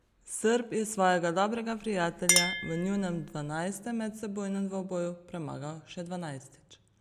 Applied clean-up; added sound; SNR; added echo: none; Chink, clink; 6 dB; none.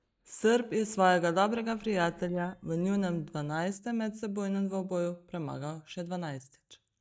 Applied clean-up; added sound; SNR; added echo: neural mask model DeepFilterNet 3.